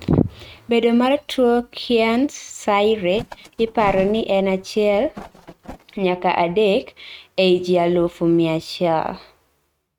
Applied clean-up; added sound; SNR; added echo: neural mask model RNNoise.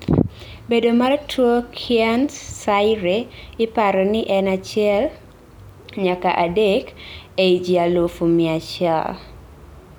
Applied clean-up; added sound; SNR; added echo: none; none; none; none.